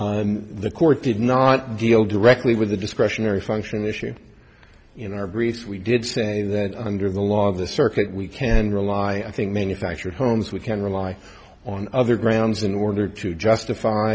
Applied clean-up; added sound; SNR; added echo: none; none; none; none.